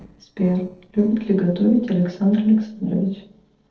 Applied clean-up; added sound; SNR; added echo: neural separator model SepFormer DNS4.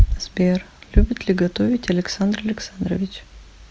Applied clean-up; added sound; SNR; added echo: none; none; none; none.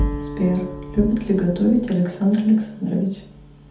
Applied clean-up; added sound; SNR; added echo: none; Guitar; 15 dB; reverberation time 0.6 s.